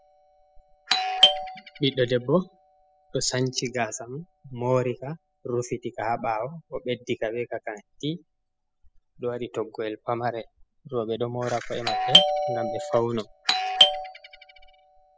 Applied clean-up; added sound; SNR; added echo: classical method spectral subtraction.